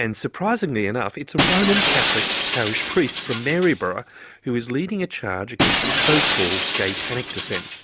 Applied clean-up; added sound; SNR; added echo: none; Shatter; 1 dB; none.